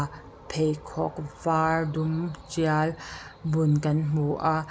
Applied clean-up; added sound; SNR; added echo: none; none; none; none.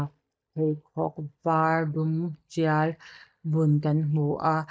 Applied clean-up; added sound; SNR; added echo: neural mask model DeepFilterNet 3.